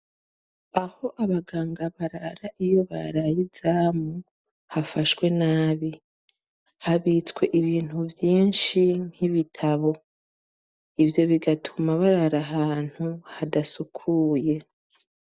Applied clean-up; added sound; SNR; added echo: none; none; none; none.